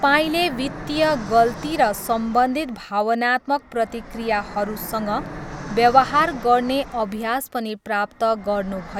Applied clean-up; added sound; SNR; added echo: none; Fixed-wing aircraft, airplane; 14 dB; none.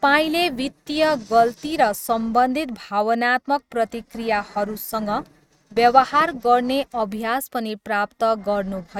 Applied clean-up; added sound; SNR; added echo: neural mask model RNNoise.